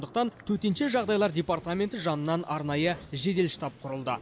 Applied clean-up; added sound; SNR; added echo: none; none; none; none.